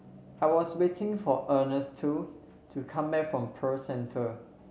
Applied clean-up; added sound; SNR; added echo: none; none; none; none.